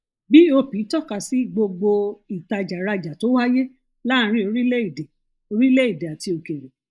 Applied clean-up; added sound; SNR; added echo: neural mask model Resemble Enhance denoiser.